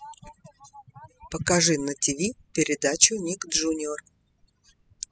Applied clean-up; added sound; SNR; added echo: classical method spectral subtraction.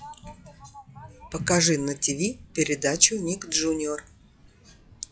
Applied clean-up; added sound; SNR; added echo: classical method log-MMSE.